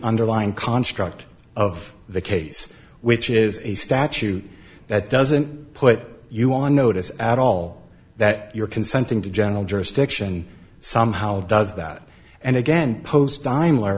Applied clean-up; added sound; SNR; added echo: none; none; none; none.